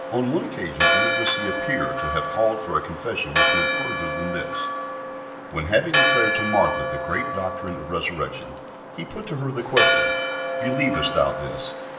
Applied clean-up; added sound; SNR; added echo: none; Church bell; -2 dB; reverberation time 0.7 s.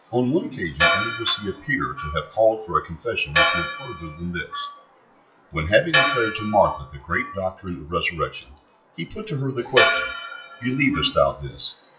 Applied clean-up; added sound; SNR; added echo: classical method WPE with log-MMSE.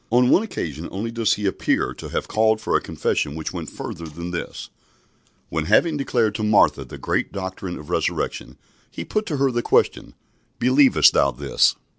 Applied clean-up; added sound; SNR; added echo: none; none; none; none.